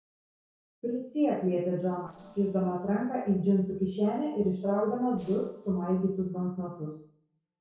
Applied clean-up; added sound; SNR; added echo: neural separator model SepFormer DNS4.